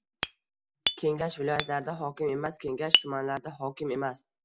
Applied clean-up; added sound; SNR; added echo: none; Hammer; -1 dB; none.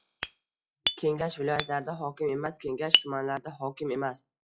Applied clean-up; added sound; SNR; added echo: classical method log-MMSE.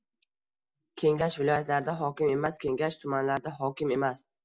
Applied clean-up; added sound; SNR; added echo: none; none; none; none.